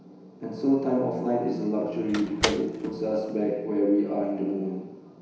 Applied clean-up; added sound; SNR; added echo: none; Slam; 7 dB; reverberation time 1.0 s.